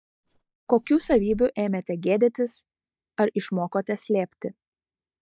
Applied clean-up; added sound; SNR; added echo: neural mask model DeepFilterNet 3.